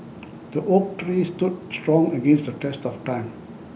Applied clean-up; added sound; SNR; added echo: none; none; none; none.